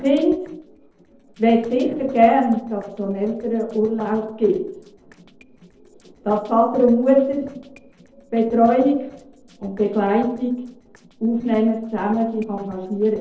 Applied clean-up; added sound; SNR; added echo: neural separator model SepFormer DNS4.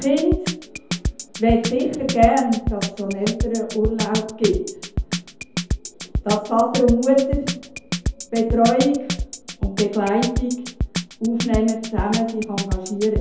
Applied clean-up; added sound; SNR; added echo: none; Drum kit; 5 dB; reverberation time 2.1 s.